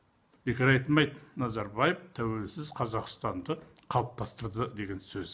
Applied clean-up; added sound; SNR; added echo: none; none; none; none.